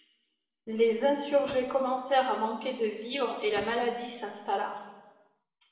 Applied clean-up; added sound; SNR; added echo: none; Slam / Microwave oven; 19 dB; reverberation time 1.1 s.